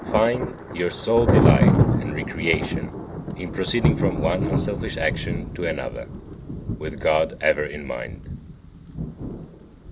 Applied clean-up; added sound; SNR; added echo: none; Thunder; -2 dB; none.